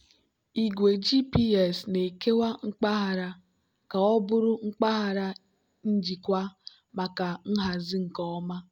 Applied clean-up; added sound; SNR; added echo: none; none; none; none.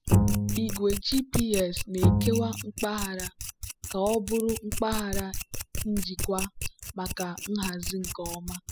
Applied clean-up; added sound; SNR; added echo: classical method spectral subtraction.